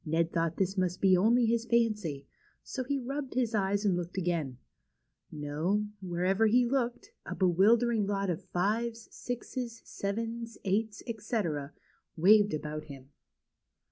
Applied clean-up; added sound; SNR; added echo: none; none; none; none.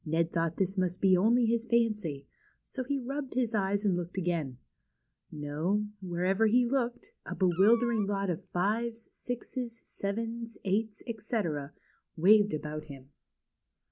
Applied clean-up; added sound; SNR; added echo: none; Meow; 19 dB; none.